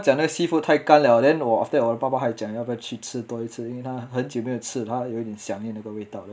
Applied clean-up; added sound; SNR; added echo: none; none; none; none.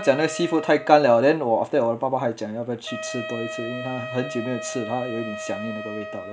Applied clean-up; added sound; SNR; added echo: none; Wind instrument, woodwind instrument; 12 dB; none.